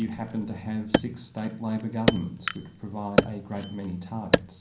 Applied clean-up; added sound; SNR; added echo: none; Wood; -3 dB; reverberation time 0.6 s.